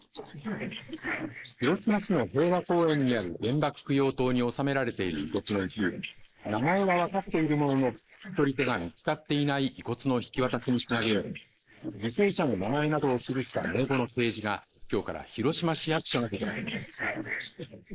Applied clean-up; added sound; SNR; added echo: neural mask model Resemble Enhance denoiser.